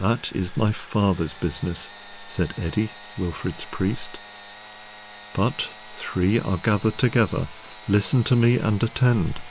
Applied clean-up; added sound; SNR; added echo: none; Sawing / Engine; 20 dB; none.